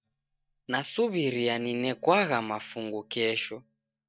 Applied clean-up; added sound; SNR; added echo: neural mask model DeepFilterNet 3.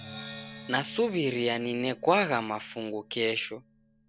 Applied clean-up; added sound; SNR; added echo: none; Percussion; 14 dB; none.